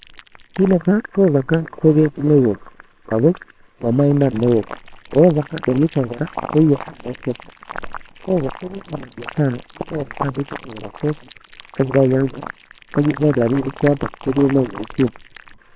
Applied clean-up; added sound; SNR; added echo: neural separator model SepFormer WHAMR!.